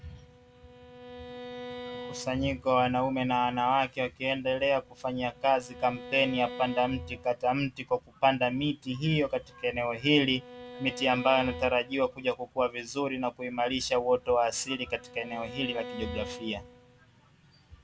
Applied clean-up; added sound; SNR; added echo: none; Bowed string instrument; 16 dB; none.